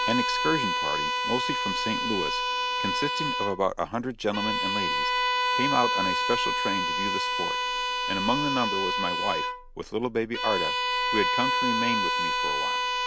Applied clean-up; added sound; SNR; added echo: none; Bowed string instrument; -4 dB; none.